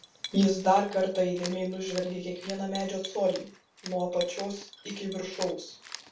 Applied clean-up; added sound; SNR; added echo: none; Cat; 15 dB; reverberation time 0.3 s.